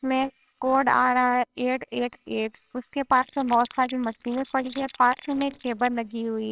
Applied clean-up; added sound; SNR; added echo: neural separator model SepFormer WHAMR!.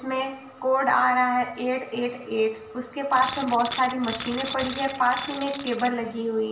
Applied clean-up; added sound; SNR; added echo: none; Tools; 11 dB; reverberation time 0.8 s.